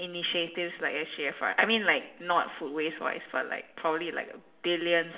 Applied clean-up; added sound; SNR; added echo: none; none; none; reverberation time 1.0 s.